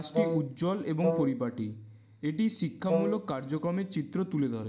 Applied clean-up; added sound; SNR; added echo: none; Wind instrument, woodwind instrument; 2 dB; none.